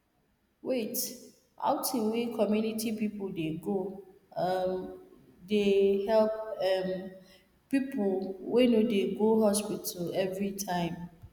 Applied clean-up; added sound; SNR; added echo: none; none; none; none.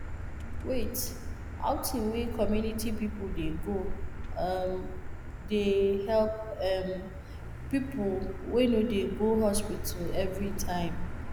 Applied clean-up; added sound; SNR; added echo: none; Motor vehicle (road); 4 dB; none.